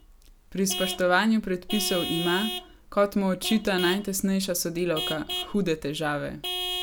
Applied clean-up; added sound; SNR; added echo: none; Vehicle horn, car horn, honking / Truck; 9 dB; none.